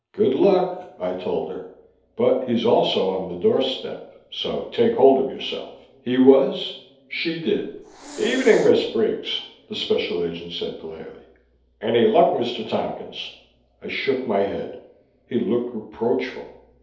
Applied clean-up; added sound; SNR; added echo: none; Hiss; 17 dB; reverberation time 2.2 s.